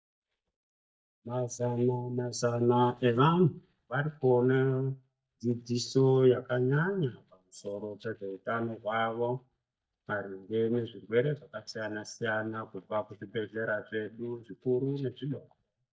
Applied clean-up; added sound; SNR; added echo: neural mask model DeepFilterNet 3.